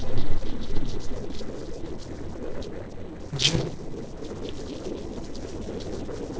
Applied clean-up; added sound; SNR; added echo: neural separator model SepFormer DNS4.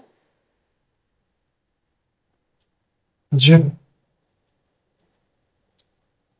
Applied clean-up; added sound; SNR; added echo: neural mask model DeepFilterNet 3.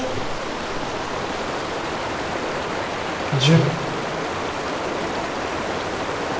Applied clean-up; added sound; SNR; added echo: none; Stream; -2 dB; reverberation time 1.0 s.